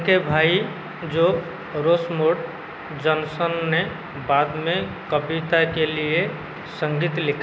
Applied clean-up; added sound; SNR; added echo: none; none; none; none.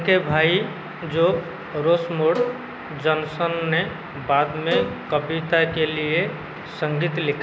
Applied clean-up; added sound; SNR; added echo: none; Bowed string instrument; 6 dB; none.